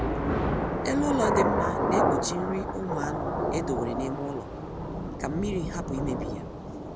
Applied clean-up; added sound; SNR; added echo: none; Thunder / Rain; -4 dB; none.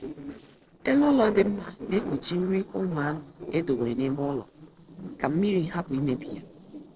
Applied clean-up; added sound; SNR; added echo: neural separator model SepFormer DNS4.